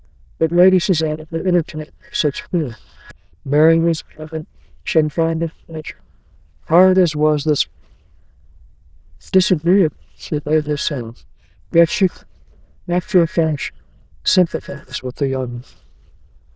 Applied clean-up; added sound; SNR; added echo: neural diffusion model UNIVERSE++.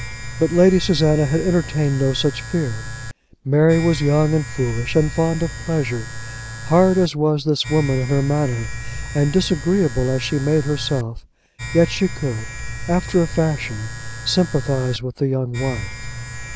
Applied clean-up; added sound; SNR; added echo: none; Domestic sounds, home sounds; 10 dB; none.